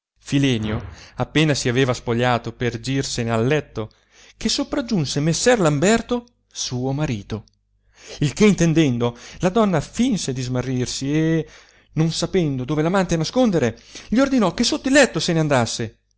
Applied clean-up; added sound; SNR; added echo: none; Whoosh, swoosh, swish; 16 dB; none.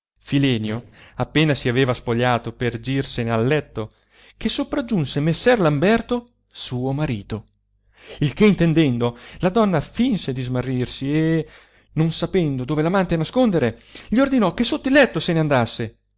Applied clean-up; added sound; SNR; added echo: neural separator model SepFormer DNS4.